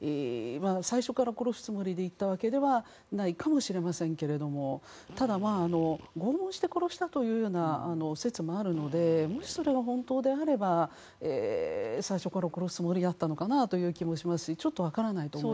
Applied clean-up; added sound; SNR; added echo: none; Drill; 20 dB; none.